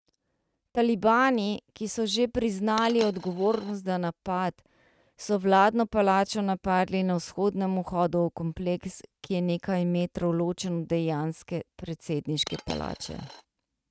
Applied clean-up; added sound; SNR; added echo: neural mask model RNNoise.